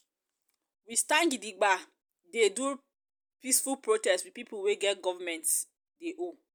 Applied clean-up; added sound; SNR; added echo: none; none; none; none.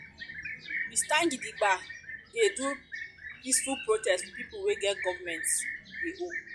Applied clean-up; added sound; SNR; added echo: classical method log-MMSE.